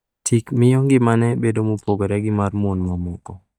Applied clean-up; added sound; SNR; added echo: neural mask model DeepFilterNet 3.